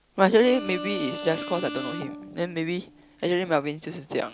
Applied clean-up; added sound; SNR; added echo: none; Bowed string instrument; 11 dB; none.